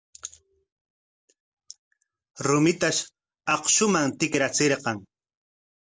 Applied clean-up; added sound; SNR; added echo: none; none; none; none.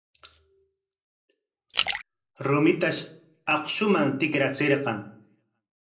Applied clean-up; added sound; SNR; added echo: none; Splash, splatter; 4 dB; reverberation time 0.5 s.